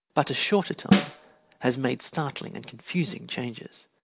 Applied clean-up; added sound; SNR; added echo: none; Snare drum; 0 dB; none.